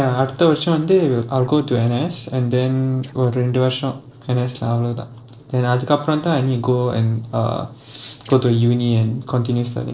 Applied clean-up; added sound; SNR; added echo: neural separator model SepFormer DNS4.